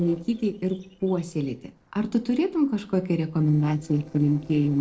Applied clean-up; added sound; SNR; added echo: neural separator model SepFormer DNS4.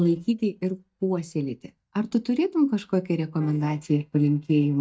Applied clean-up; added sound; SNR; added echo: neural mask model DeepFilterNet 3.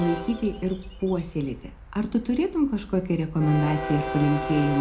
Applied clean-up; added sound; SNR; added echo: none; Train; 9 dB; reverberation time 0.3 s.